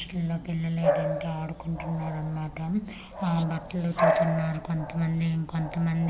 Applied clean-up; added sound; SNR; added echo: none; Bark / Bird vocalization, bird call, bird song; 3 dB; none.